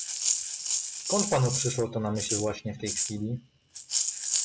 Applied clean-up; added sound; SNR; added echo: none; Rattle (instrument); 0 dB; none.